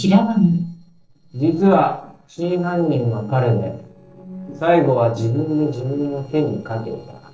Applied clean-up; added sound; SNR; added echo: neural separator model SepFormer DNS4.